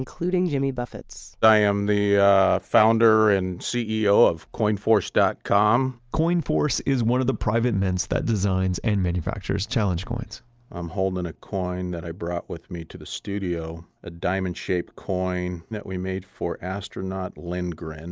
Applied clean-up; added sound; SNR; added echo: none; none; none; none.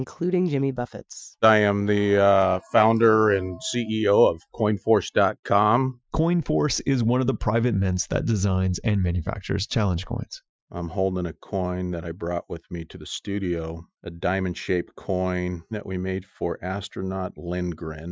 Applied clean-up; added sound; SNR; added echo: classical method Wiener filter.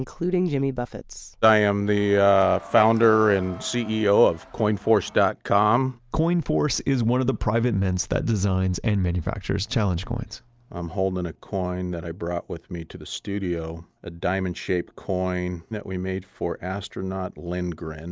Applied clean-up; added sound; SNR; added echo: none; Crowd; 19 dB; none.